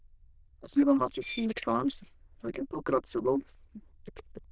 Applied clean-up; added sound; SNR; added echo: neural diffusion model UNIVERSE++.